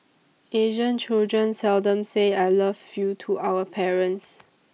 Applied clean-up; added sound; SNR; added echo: none; none; none; none.